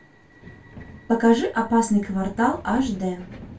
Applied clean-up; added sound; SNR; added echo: none; Subway, metro, underground; 19 dB; reverberation time 0.2 s.